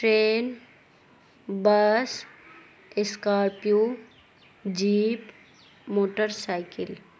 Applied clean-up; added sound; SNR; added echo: none; none; none; none.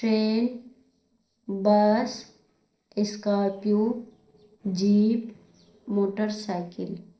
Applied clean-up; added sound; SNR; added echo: neural separator model SepFormer DNS4.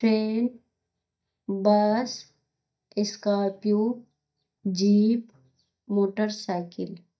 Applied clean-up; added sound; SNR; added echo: neural mask model DeepFilterNet 3.